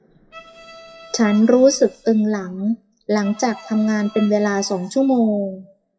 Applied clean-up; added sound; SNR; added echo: classical method WPE with log-MMSE.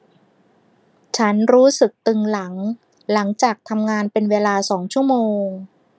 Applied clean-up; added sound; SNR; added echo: none; none; none; none.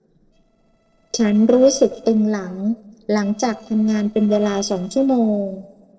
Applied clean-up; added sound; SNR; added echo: neural separator model SepFormer DNS4.